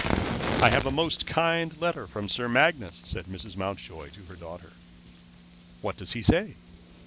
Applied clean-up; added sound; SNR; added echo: none; Fire; 7 dB; none.